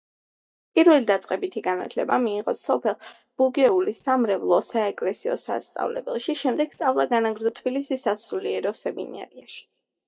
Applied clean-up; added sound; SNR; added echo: neural mask model DeepFilterNet 3.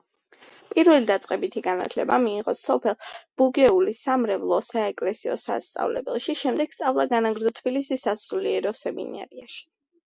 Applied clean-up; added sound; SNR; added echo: none; none; none; none.